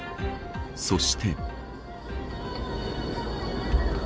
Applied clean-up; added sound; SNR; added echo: none; none; none; none.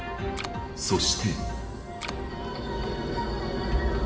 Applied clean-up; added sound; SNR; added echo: none; Water / Splash, splatter; 15 dB; reverberation time 2.0 s.